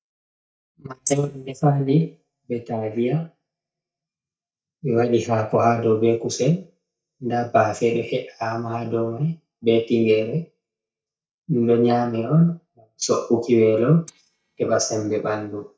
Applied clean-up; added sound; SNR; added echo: neural mask model DeepFilterNet 3.